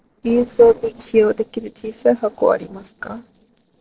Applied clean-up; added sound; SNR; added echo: neural separator model SepFormer DNS4.